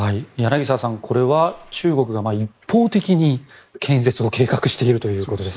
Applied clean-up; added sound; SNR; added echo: neural mask model Resemble Enhance denoiser.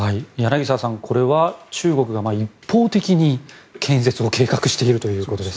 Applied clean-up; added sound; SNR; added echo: none; none; none; none.